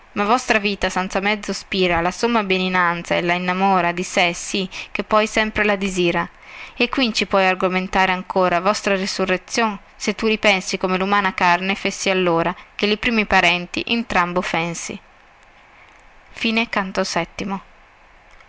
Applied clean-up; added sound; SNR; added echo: none; none; none; none.